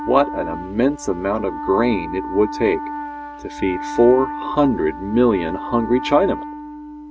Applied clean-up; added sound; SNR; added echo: none; Wind instrument, woodwind instrument; 10 dB; none.